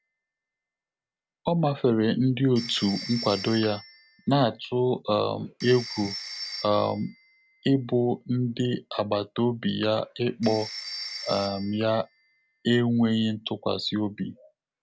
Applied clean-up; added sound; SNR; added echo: none; Telephone; 16 dB; none.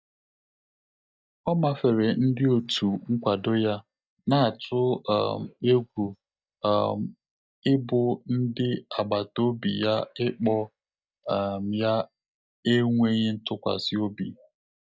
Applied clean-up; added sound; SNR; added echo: neural mask model DeepFilterNet 3.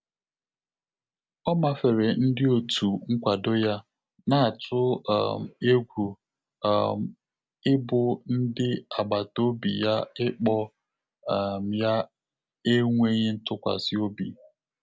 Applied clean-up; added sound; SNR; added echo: none; none; none; none.